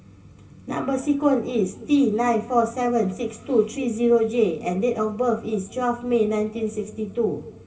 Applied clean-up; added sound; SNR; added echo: none; none; none; reverberation time 2.0 s.